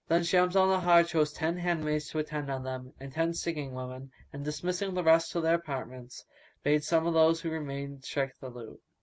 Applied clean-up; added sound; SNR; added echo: none; none; none; none.